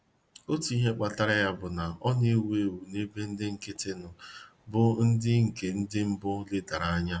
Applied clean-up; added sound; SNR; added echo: none; none; none; none.